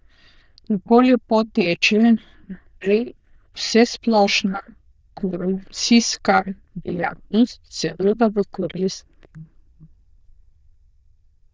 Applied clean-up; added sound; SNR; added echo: neural diffusion model UNIVERSE++.